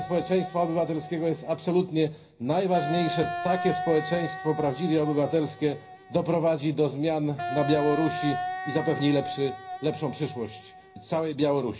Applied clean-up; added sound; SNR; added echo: none; Wind instrument, woodwind instrument; 9 dB; reverberation time 0.4 s.